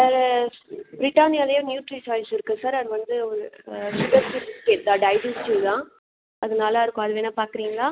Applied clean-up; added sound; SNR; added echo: none; none; none; none.